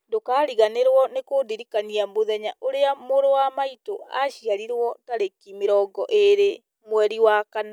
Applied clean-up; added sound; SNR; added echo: none; none; none; none.